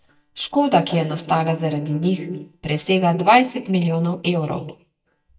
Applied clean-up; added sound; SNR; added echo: neural mask model DeepFilterNet 3.